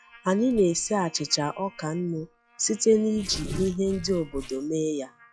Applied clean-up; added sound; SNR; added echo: classical method log-MMSE.